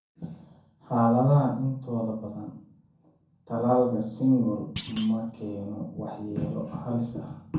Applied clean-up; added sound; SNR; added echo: none; Thump, thud; 11 dB; reverberation time 0.5 s.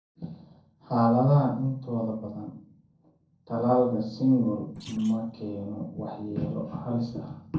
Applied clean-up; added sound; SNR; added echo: neural separator model SepFormer DNS4.